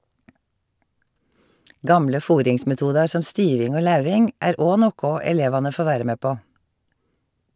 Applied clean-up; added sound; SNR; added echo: none; none; none; none.